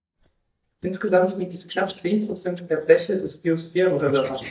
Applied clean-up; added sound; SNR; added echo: neural mask model DeepFilterNet 3.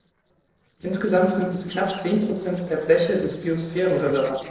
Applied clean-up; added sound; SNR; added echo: neural separator model SepFormer DNS4.